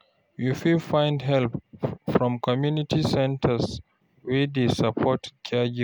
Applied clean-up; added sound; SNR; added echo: none; none; none; none.